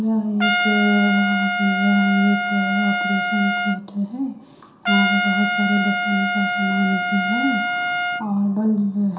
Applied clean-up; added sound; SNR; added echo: none; Trumpet; 2 dB; reverberation time 0.7 s.